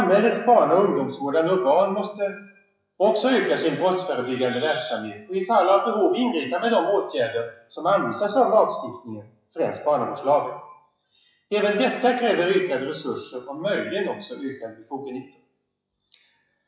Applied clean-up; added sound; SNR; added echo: classical method WPE with log-MMSE.